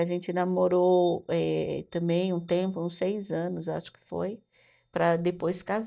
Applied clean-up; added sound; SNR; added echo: neural mask model DeepFilterNet 3.